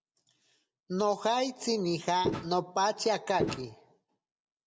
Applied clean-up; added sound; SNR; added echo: none; Walk, footsteps; 2 dB; none.